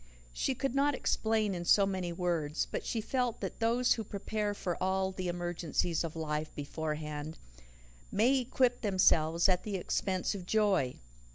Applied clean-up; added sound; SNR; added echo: none; none; none; none.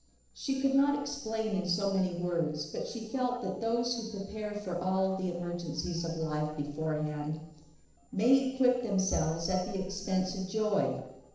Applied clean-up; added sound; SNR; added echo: neural separator model SepFormer DNS4.